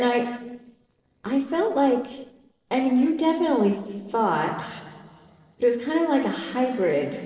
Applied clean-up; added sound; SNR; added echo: neural separator model SepFormer DNS4.